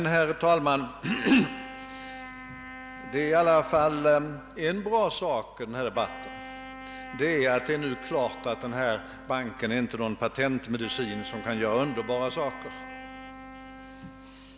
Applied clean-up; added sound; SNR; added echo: none; Wind instrument, woodwind instrument; 15 dB; none.